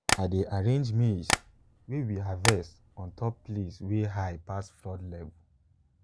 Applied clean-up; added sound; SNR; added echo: none; Tap; 1 dB; none.